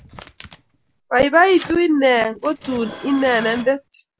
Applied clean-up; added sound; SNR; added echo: none; Dishes, pots, and pans + Tearing; 19 dB; none.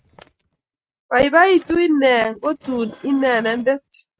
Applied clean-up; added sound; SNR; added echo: neural mask model RNNoise.